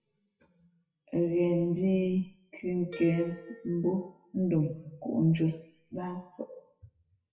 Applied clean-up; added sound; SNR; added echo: classical method WPE with log-MMSE.